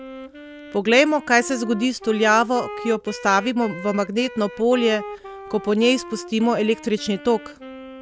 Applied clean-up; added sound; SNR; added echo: none; Wind instrument, woodwind instrument; 15 dB; none.